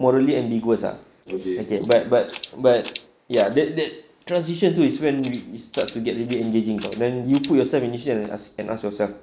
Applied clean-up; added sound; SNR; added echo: neural mask model Resemble Enhance denoiser.